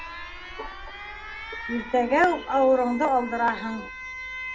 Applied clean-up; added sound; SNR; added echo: none; Alarm; 12 dB; none.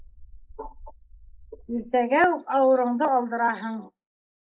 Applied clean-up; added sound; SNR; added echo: neural mask model Resemble Enhance denoiser.